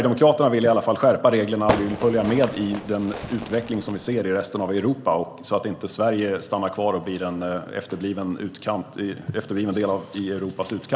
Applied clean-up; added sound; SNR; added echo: none; Fireworks; 8 dB; none.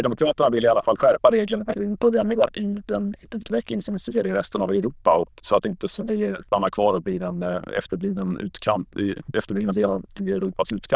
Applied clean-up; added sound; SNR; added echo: neural diffusion model UNIVERSE++.